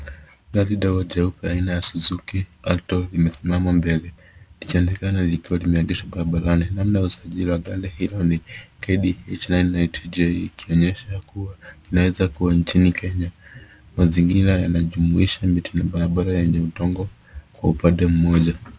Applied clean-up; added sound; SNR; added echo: none; none; none; none.